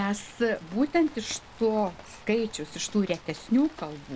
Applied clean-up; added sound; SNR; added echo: none; Rain; 19 dB; none.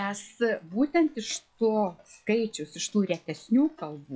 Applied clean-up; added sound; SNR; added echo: classical method log-MMSE.